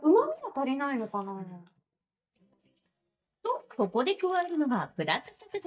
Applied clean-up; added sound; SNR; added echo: neural mask model DeepFilterNet 3.